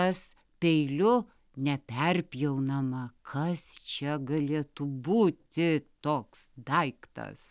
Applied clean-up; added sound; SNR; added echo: none; none; none; none.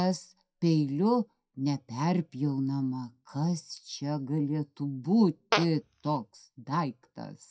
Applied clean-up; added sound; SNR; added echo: classical method WPE with log-MMSE.